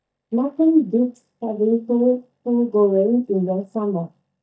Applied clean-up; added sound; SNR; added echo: neural mask model DeepFilterNet 3.